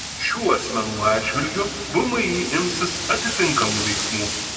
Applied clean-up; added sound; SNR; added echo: none; Wind; 5 dB; reverberation time 1.9 s.